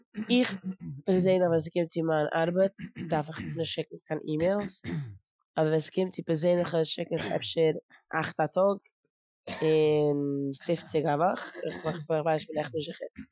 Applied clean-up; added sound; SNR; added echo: classical method Wiener filter.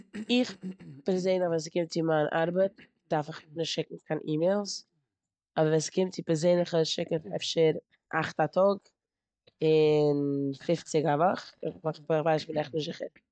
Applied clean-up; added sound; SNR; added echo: neural mask model DeepFilterNet 3.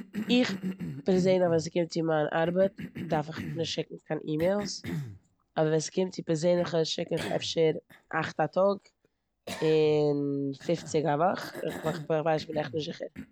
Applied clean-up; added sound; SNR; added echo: none; Cough; 13 dB; none.